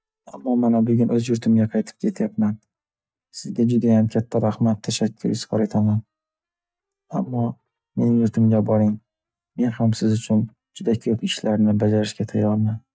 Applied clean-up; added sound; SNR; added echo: neural mask model DeepFilterNet 3.